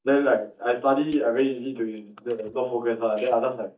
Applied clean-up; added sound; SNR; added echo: neural mask model DeepFilterNet 3.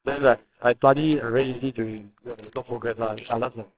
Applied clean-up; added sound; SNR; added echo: neural separator model SepFormer WHAMR!.